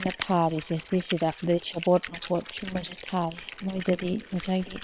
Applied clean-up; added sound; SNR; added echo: neural separator model SepFormer WHAM!.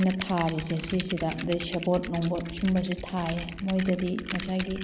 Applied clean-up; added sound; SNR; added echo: none; Typing; 11 dB; none.